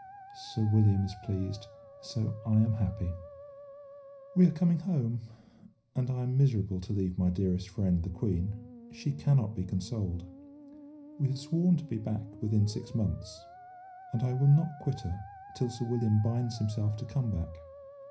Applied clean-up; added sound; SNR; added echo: none; Musical instrument; 19 dB; reverberation time 0.4 s.